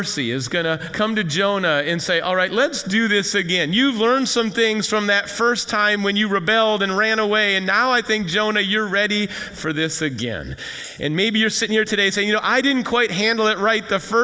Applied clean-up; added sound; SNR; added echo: neural mask model Resemble Enhance denoiser.